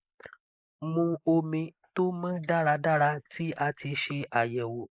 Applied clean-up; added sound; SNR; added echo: neural mask model Resemble Enhance denoiser.